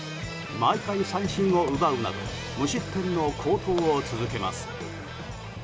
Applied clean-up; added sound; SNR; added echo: none; none; none; none.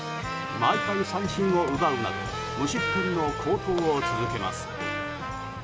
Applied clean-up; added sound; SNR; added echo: none; Trumpet; 5 dB; none.